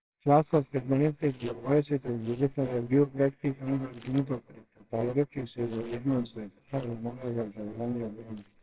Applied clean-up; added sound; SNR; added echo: neural separator model SepFormer WHAMR!.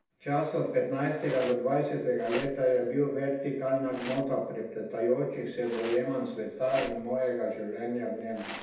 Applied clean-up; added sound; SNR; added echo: none; Rattle; 17 dB; reverberation time 0.8 s.